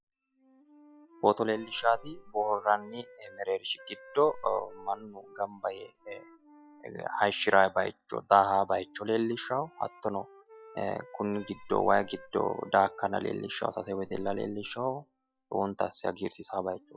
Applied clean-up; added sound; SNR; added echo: classical method log-MMSE.